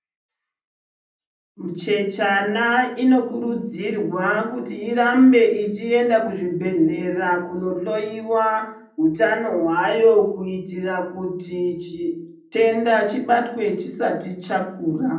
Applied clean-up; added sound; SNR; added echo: none; none; none; reverberation time 0.6 s.